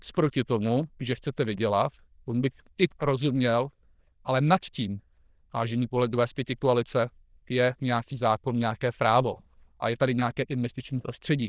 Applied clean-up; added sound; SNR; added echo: neural diffusion model UNIVERSE++.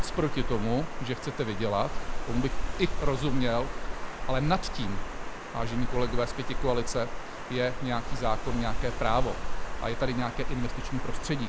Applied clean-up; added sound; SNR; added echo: none; Water; -2 dB; none.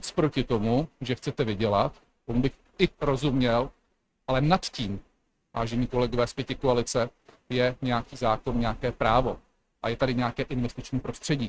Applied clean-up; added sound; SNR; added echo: neural mask model RNNoise.